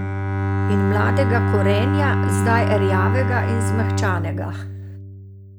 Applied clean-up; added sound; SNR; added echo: none; Bowed string instrument; -4 dB; none.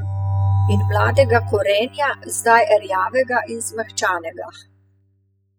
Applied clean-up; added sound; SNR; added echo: classical method spectral subtraction.